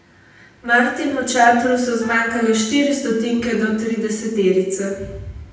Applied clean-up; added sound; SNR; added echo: none; Wind instrument, woodwind instrument; 20 dB; reverberation time 0.8 s.